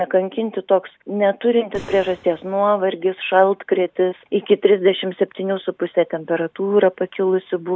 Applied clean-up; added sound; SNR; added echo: none; Boom; 20 dB; none.